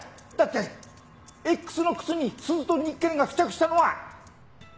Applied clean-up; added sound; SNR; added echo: none; none; none; none.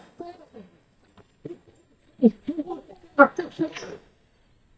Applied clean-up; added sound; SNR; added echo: neural mask model DeepFilterNet 3.